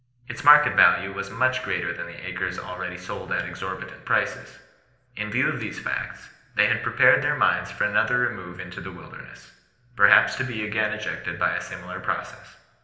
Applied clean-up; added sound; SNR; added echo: none; none; none; reverberation time 0.8 s.